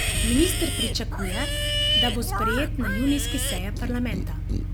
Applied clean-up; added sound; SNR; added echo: none; Engine starting / Car + Livestock, farm animals, working animals; -3 dB; none.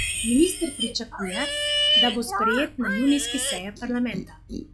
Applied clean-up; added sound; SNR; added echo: classical method log-MMSE.